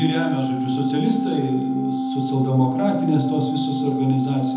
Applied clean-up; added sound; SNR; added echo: none; Organ; 0 dB; reverberation time 1.0 s.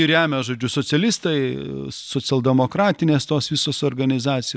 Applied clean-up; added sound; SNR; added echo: none; none; none; none.